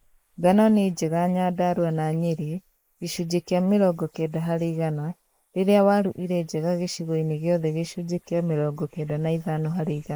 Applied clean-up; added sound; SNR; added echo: neural mask model Resemble Enhance denoiser.